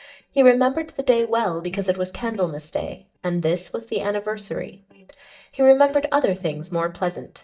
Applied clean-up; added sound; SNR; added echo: neural mask model DeepFilterNet 3.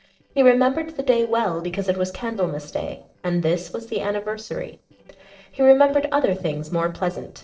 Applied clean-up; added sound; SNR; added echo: neural separator model SepFormer DNS4.